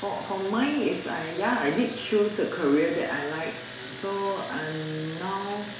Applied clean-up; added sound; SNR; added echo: none; Engine; 15 dB; reverberation time 0.7 s.